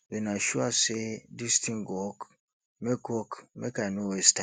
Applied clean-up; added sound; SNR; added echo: none; none; none; none.